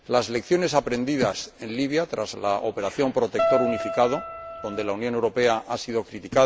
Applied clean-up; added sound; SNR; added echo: none; Keyboard (musical); 2 dB; none.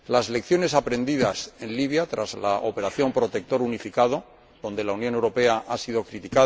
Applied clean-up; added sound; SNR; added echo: none; none; none; none.